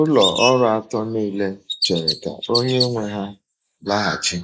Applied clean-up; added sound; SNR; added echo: neural mask model Resemble Enhance denoiser.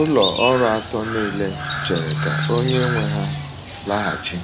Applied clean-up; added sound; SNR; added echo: none; Crow; 2 dB; none.